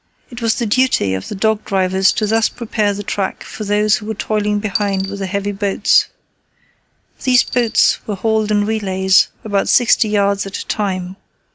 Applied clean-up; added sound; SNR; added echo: none; Coin (dropping); 14 dB; none.